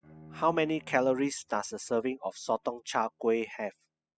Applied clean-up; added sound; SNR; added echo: classical method spectral subtraction.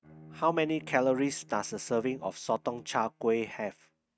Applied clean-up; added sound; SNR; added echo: neural mask model RNNoise.